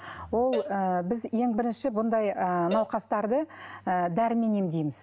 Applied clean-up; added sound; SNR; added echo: none; Cowbell; 15 dB; none.